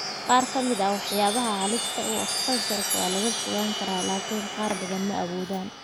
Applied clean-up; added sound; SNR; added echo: none; Chime + Domestic sounds, home sounds; 3 dB; none.